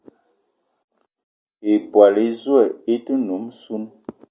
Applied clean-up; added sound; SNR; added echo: none; none; none; none.